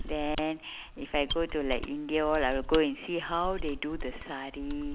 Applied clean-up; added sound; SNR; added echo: none; Mechanisms; 6 dB; none.